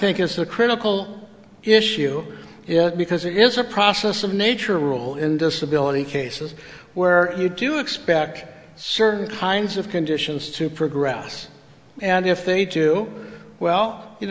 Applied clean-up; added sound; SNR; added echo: none; none; none; none.